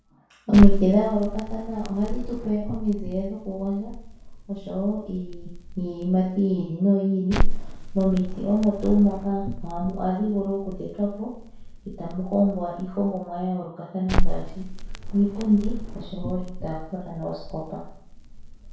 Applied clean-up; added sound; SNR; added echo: none; Crackle; 1 dB; reverberation time 0.6 s.